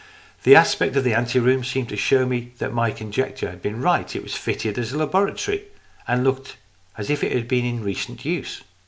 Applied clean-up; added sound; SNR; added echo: none; none; none; none.